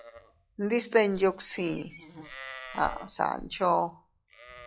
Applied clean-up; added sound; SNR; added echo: classical method log-MMSE.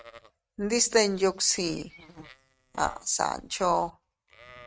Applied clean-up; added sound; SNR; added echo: neural mask model RNNoise.